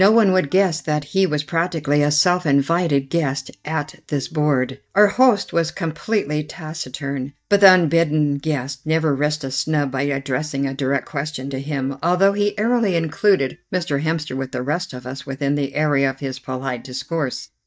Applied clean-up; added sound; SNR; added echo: neural mask model DeepFilterNet 3.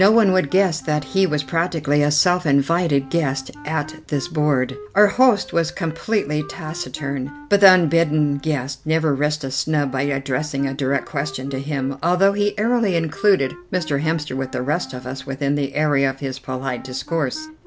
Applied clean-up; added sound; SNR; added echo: none; Wind instrument, woodwind instrument; 20 dB; none.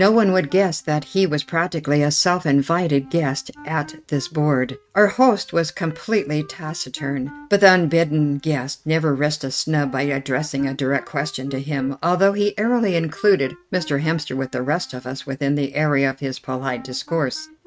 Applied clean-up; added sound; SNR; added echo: neural mask model RNNoise.